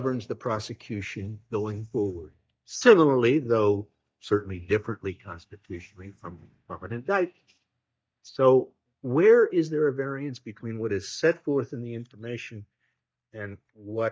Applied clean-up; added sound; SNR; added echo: neural mask model DeepFilterNet 3.